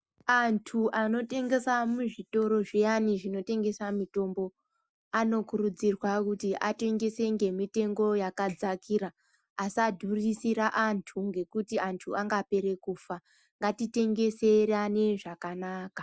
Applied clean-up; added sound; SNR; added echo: none; none; none; none.